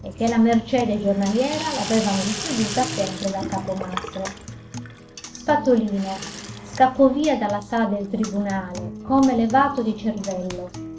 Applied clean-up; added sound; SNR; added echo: none; Acoustic guitar + Sink (filling or washing) / Water tap, faucet; 11 dB; none.